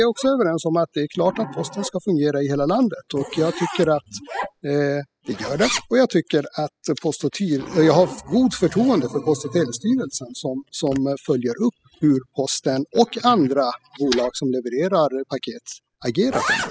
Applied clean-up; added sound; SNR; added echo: classical method spectral subtraction.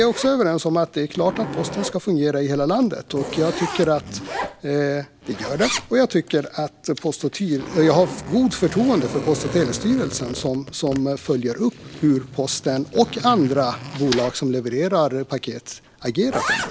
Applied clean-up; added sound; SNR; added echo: none; Zipper (clothing); 11 dB; none.